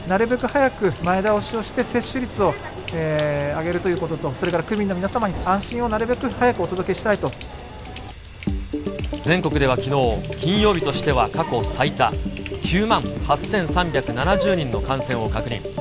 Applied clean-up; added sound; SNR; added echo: none; Water tap, faucet; 11 dB; none.